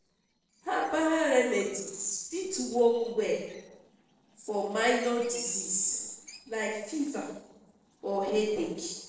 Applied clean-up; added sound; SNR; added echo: neural separator model SepFormer DNS4.